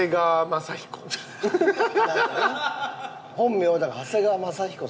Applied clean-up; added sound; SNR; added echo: none; none; none; reverberation time 0.7 s.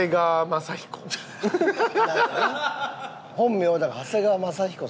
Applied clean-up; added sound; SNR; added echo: none; none; none; none.